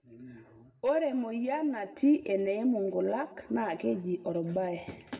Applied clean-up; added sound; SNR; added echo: none; none; none; reverberation time 1.1 s.